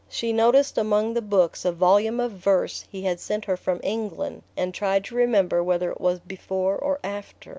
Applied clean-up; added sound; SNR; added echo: none; none; none; none.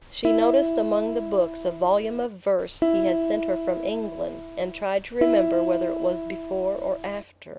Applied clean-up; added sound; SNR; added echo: none; Piano; 1 dB; none.